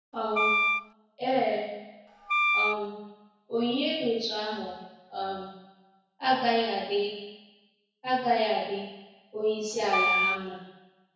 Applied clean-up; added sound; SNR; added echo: none; Wind instrument, woodwind instrument; -4 dB; reverberation time 1.0 s.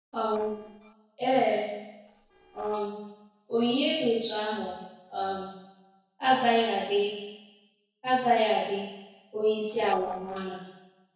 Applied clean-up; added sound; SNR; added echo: neural separator model SepFormer DNS4.